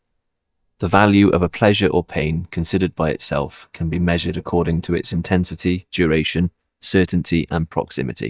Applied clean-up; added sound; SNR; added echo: neural mask model DeepFilterNet 3.